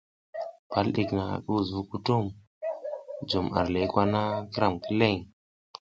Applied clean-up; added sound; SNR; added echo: none; none; none; none.